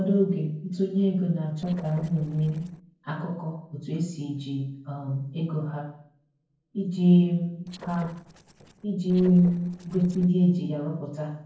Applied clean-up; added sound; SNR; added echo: neural separator model SepFormer DNS4.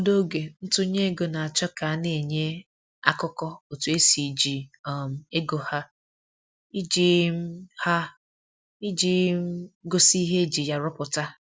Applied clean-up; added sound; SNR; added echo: none; none; none; none.